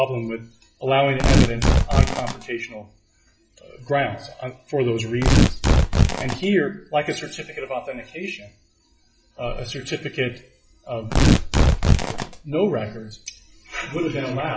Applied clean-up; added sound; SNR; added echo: classical method WPE with log-MMSE.